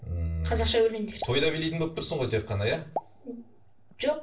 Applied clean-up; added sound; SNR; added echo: none; Explosion; 16 dB; reverberation time 0.3 s.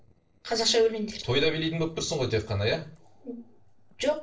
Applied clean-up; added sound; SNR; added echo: neural separator model SepFormer DNS4.